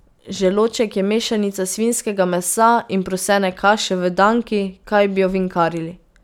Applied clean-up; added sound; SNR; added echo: none; none; none; none.